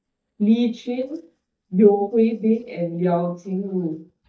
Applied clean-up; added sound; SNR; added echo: neural mask model DeepFilterNet 3.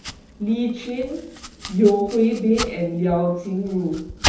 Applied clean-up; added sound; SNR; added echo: none; Domestic sounds, home sounds; 9 dB; reverberation time 0.6 s.